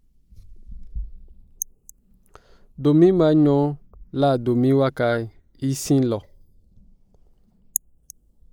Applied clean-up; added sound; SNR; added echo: neural mask model Resemble Enhance denoiser.